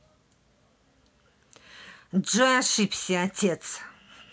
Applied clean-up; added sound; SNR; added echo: none; none; none; none.